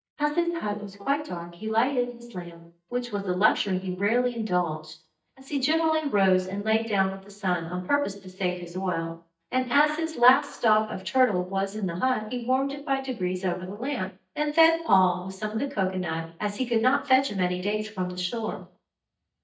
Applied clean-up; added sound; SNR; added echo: neural mask model DeepFilterNet 3.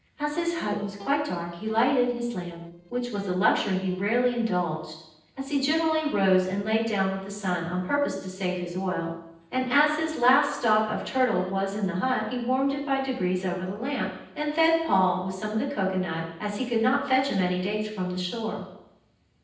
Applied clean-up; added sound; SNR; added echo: neural separator model SepFormer DNS4.